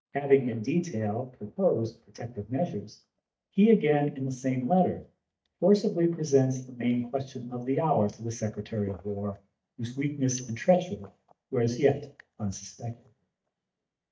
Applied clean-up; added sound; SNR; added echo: neural mask model DeepFilterNet 3.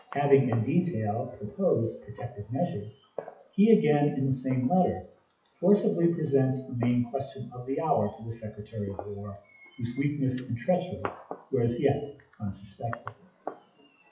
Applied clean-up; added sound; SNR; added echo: classical method WPE with log-MMSE.